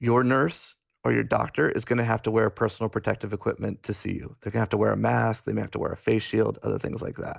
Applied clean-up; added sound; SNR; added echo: none; none; none; none.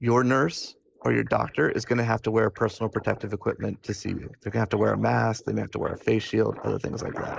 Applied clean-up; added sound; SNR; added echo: neural mask model Resemble Enhance denoiser.